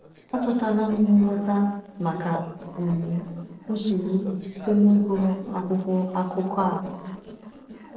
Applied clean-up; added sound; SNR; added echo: neural separator model SepFormer DNS4.